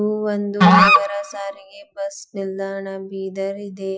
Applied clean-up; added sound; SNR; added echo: classical method Wiener filter.